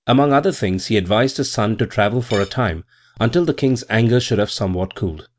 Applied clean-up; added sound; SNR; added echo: none; Cutlery, silverware / Dishes, pots, and pans; 18 dB; none.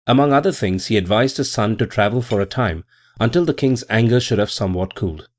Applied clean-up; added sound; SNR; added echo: neural mask model DeepFilterNet 3.